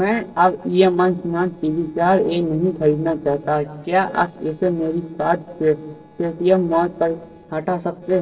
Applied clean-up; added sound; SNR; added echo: neural separator model SepFormer DNS4.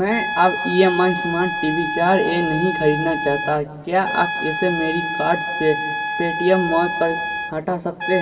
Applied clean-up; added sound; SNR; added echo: none; Trumpet; 5 dB; reverberation time 2.1 s.